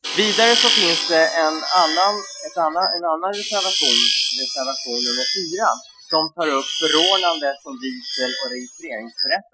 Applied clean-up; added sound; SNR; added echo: classical method Wiener filter.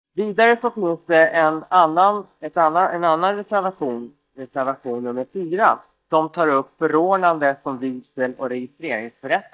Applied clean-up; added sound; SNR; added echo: neural mask model DeepFilterNet 3.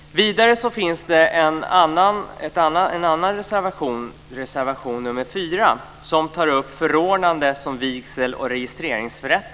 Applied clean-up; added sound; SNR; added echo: none; none; none; none.